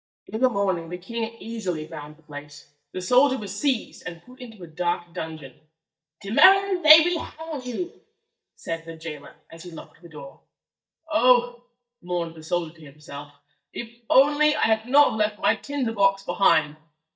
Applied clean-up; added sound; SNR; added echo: neural mask model DeepFilterNet 3.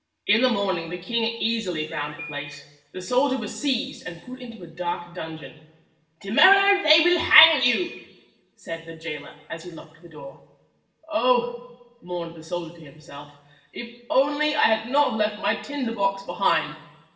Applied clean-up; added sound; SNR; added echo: none; Bird; 14 dB; reverberation time 1.0 s.